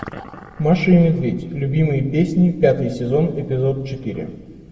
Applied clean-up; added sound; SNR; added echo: none; none; none; reverberation time 1.4 s.